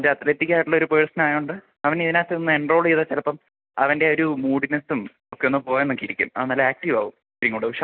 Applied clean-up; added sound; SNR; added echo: none; none; none; none.